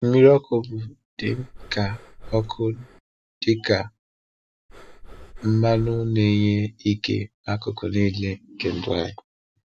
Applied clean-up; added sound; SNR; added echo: none; Breathing; 17 dB; none.